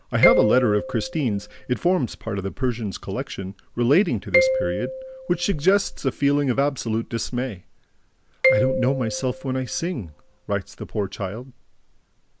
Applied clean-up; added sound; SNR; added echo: none; Marimba, xylophone; 4 dB; none.